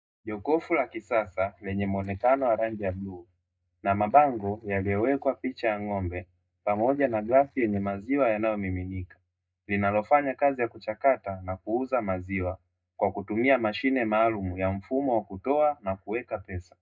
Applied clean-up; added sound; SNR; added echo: neural mask model DeepFilterNet 3.